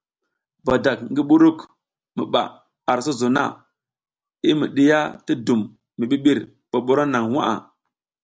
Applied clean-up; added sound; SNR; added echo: none; none; none; none.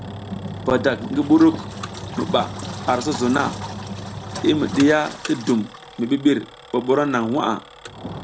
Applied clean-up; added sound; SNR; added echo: none; Engine; 11 dB; none.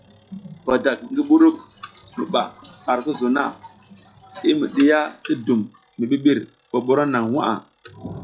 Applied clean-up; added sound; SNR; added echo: classical method log-MMSE.